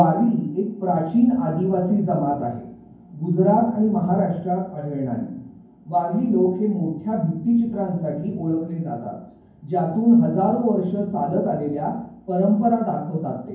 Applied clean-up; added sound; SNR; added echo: none; none; none; reverberation time 0.9 s.